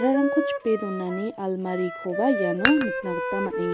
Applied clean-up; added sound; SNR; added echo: none; Dishes, pots, and pans + Wind instrument, woodwind instrument; 4 dB; none.